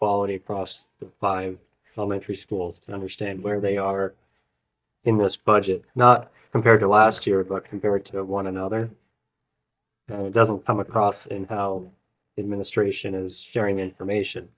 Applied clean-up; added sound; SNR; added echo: neural mask model DeepFilterNet 3.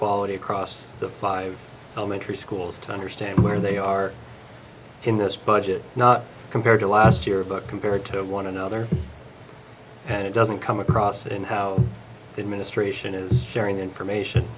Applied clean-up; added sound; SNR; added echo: none; none; none; none.